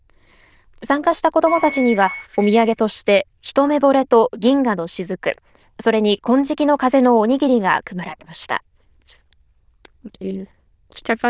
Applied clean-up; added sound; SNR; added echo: neural diffusion model UNIVERSE++.